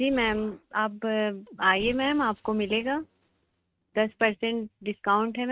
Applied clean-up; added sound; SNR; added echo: neural mask model RNNoise.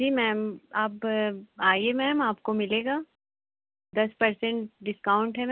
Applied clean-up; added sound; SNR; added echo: none; none; none; none.